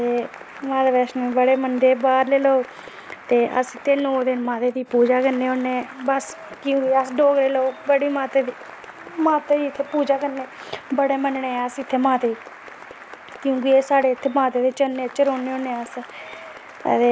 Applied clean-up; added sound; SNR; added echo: none; Applause / Cheering; 19 dB; none.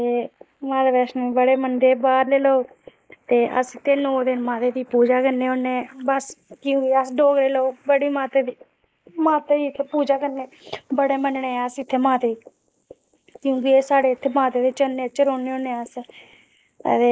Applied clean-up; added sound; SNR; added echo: neural mask model Resemble Enhance denoiser.